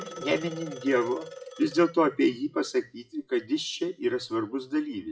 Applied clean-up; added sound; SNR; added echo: classical method WPE with log-MMSE.